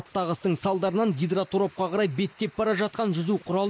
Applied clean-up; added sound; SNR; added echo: neural mask model Resemble Enhance denoiser.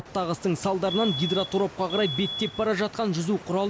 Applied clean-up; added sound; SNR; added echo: none; Alarm; 8 dB; none.